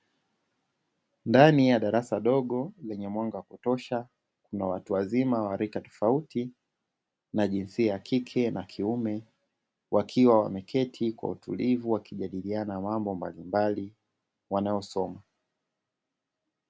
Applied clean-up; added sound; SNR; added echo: none; none; none; none.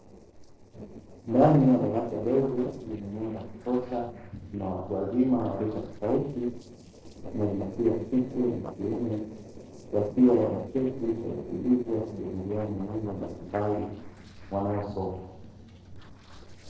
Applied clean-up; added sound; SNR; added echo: neural separator model SepFormer DNS4.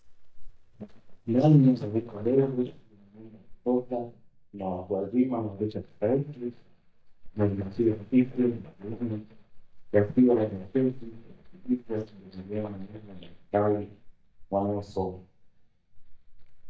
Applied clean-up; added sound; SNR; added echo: neural mask model DeepFilterNet 3.